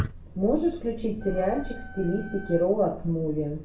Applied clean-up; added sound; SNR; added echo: none; Wind instrument, woodwind instrument; 19 dB; reverberation time 0.3 s.